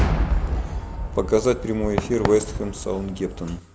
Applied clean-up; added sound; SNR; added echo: none; Cheering / Fireworks; 1 dB; none.